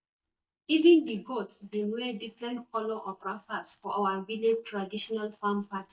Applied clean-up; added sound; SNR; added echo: neural mask model DeepFilterNet 3.